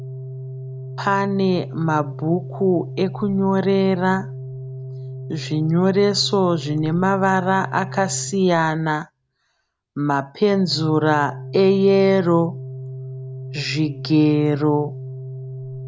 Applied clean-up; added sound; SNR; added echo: none; Organ; 12 dB; none.